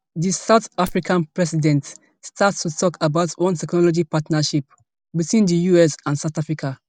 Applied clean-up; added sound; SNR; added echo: none; Wood; 19 dB; none.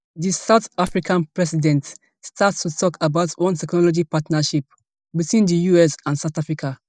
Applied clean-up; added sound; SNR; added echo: neural mask model DeepFilterNet 3.